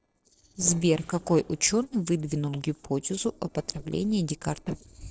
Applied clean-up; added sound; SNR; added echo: neural separator model SepFormer DNS4.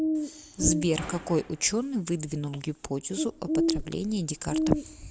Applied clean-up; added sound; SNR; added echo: none; Bird; 3 dB; none.